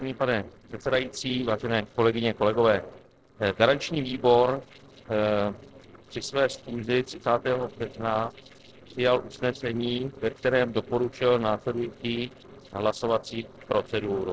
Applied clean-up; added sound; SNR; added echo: neural separator model SepFormer DNS4.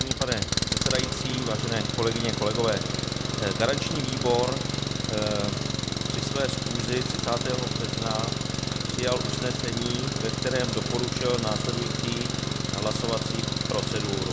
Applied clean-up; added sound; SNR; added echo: none; Engine; -2 dB; none.